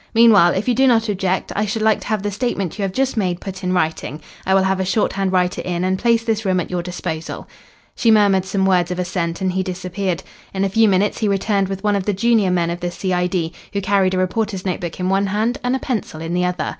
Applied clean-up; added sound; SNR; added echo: none; none; none; none.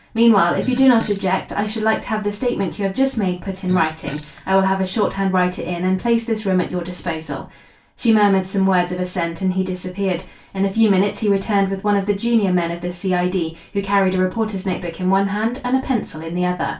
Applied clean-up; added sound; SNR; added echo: none; Fart; 15 dB; reverberation time 0.2 s.